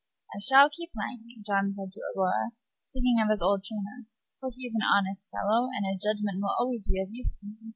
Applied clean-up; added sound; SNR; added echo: none; none; none; none.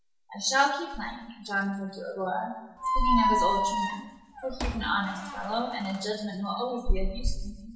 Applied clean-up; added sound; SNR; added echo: none; Squeak; 0 dB; reverberation time 0.9 s.